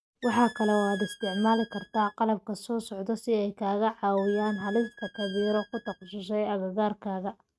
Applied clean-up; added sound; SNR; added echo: neural mask model RNNoise.